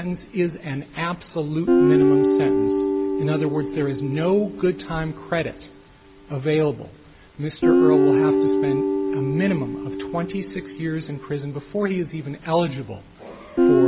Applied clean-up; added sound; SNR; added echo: none; Guitar; -3 dB; none.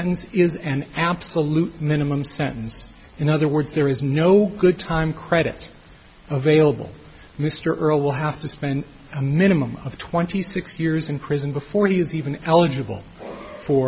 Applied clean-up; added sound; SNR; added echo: none; none; none; none.